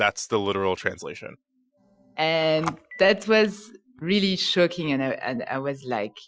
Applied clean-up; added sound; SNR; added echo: classical method Wiener filter.